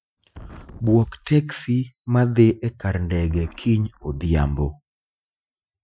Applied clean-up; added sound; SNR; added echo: classical method Wiener filter.